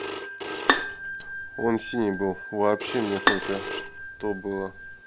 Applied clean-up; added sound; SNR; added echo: none; Bowed string instrument + Telephone; 1 dB; none.